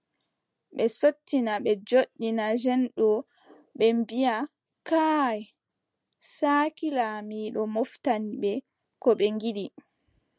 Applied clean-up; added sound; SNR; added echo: none; none; none; none.